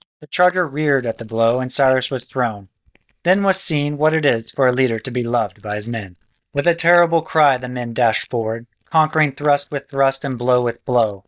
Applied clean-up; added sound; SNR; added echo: neural mask model DeepFilterNet 3.